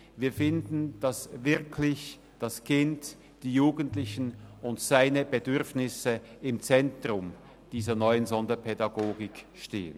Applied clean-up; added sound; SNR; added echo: none; Piano; 15 dB; none.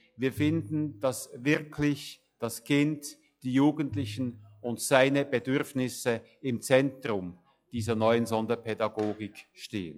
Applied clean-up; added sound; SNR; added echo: classical method log-MMSE.